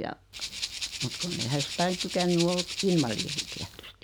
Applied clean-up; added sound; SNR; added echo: none; Rattle (instrument); 5 dB; none.